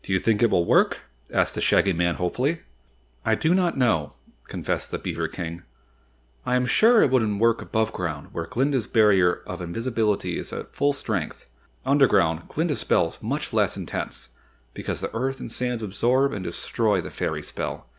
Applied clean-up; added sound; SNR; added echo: none; none; none; none.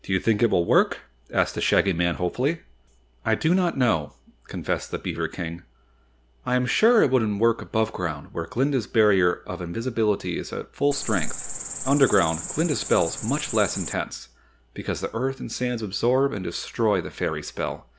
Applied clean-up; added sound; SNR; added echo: none; Cricket; 6 dB; none.